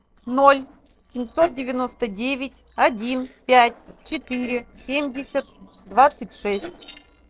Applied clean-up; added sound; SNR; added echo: neural separator model SepFormer DNS4.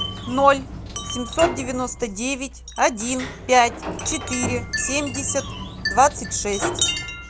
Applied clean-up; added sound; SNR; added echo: none; Sliding door + Wind chime; 7 dB; none.